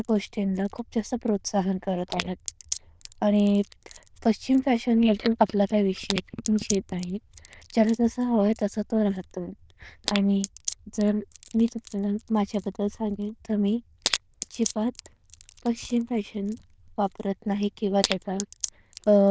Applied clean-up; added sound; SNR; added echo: neural diffusion model UNIVERSE++.